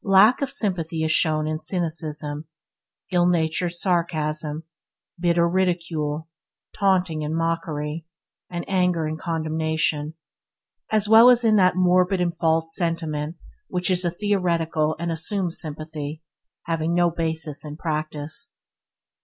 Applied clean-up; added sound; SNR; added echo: none; none; none; none.